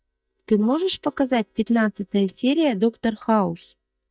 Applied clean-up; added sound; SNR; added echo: neural mask model DeepFilterNet 3.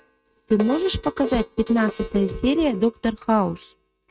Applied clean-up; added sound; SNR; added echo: neural mask model RNNoise.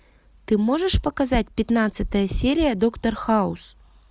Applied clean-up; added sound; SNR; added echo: none; none; none; none.